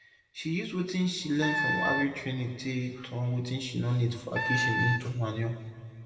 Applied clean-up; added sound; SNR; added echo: none; Wind instrument, woodwind instrument; 1 dB; reverberation time 1.9 s.